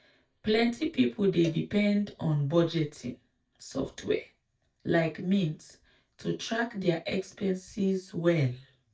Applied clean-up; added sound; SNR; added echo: neural mask model DeepFilterNet 3.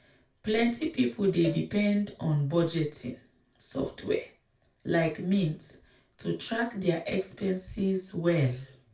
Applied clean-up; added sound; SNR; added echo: none; Cowbell; 17 dB; reverberation time 0.3 s.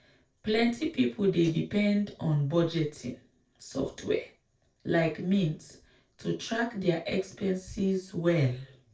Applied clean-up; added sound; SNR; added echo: neural separator model SepFormer DNS4.